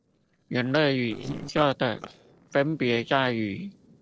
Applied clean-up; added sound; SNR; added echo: neural separator model SepFormer DNS4.